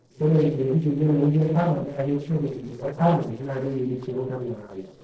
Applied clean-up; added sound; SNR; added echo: neural separator model SepFormer DNS4.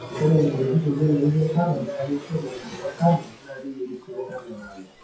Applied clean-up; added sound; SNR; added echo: classical method WPE with log-MMSE.